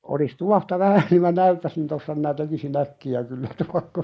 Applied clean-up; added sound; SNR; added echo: neural mask model Resemble Enhance denoiser.